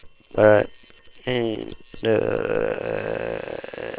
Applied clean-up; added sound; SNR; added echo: neural separator model SepFormer WHAM!.